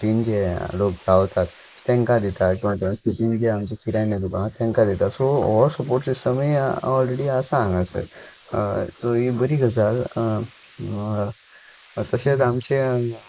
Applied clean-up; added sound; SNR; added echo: neural mask model Resemble Enhance denoiser.